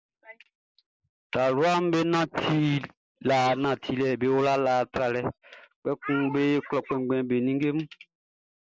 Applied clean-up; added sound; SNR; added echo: neural mask model Resemble Enhance denoiser.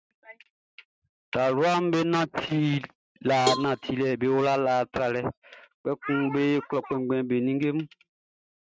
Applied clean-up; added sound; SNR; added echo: neural mask model RNNoise.